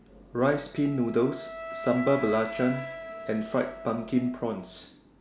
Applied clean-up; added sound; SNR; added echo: none; Wind instrument, woodwind instrument; 12 dB; none.